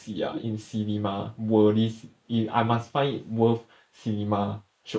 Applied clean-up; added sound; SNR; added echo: neural mask model Resemble Enhance denoiser.